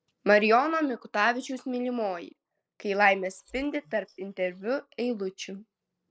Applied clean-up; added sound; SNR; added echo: neural separator model SepFormer DNS4.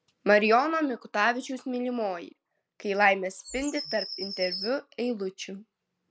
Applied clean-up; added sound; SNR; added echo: none; Bird vocalization, bird call, bird song; 12 dB; none.